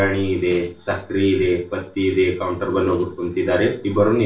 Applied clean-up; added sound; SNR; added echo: neural separator model SepFormer DNS4.